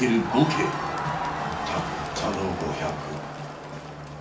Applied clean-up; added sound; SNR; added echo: none; Crowd; 4 dB; reverberation time 0.4 s.